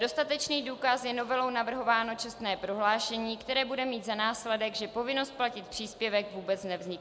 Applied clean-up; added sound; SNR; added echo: none; none; none; none.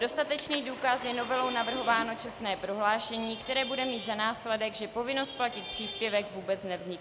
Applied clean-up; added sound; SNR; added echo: none; Traffic noise, roadway noise / Vehicle horn, car horn, honking + Toilet flush / Water; 10 dB; none.